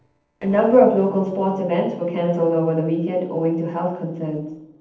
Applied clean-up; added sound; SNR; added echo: neural separator model SepFormer DNS4.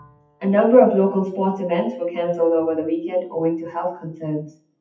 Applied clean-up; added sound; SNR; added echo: classical method WPE with log-MMSE.